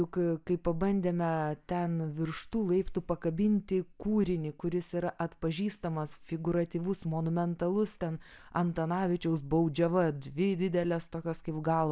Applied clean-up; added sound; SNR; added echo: none; none; none; none.